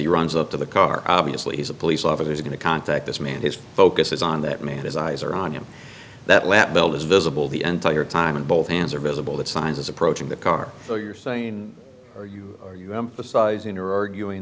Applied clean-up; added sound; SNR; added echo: none; none; none; none.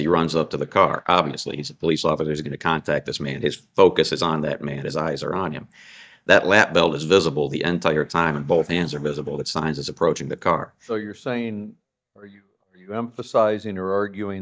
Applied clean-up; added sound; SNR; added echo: neural mask model DeepFilterNet 3.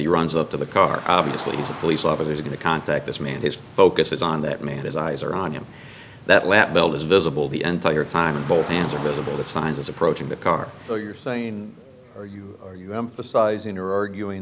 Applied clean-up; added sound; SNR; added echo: none; Car; 18 dB; none.